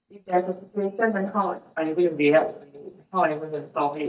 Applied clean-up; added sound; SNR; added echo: neural mask model DeepFilterNet 3.